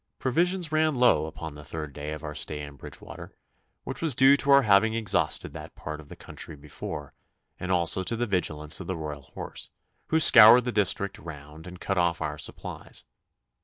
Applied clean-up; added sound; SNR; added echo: none; none; none; none.